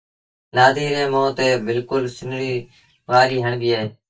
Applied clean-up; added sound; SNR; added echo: neural mask model DeepFilterNet 3.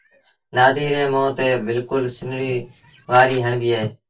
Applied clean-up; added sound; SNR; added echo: neural separator model SepFormer DNS4.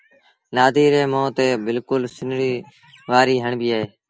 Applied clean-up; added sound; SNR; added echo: none; none; none; none.